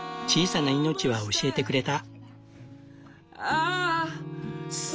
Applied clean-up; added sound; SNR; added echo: none; Bowed string instrument; 18 dB; none.